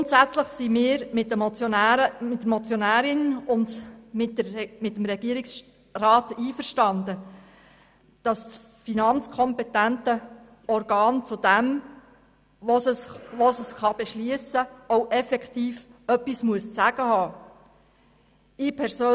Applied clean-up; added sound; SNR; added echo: none; none; none; none.